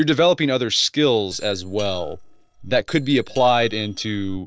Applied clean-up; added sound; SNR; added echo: neural separator model SepFormer DNS4.